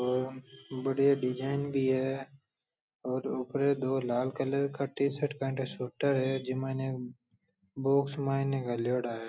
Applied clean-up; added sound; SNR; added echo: none; none; none; none.